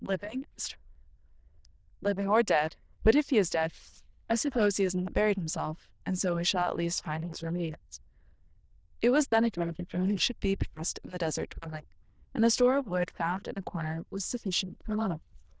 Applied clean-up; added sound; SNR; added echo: neural diffusion model UNIVERSE++.